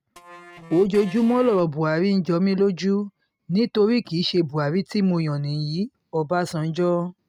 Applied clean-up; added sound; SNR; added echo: neural mask model RNNoise.